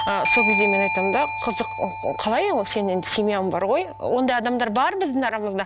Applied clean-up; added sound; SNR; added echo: none; Bell / Doorbell; 5 dB; none.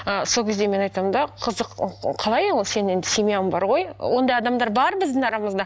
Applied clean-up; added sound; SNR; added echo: none; none; none; none.